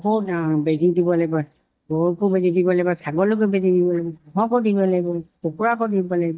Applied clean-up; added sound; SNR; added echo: neural mask model DeepFilterNet 3.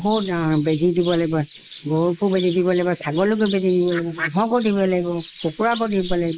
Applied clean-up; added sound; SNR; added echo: neural mask model Resemble Enhance denoiser.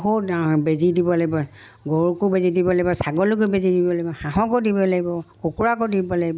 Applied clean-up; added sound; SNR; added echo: none; none; none; none.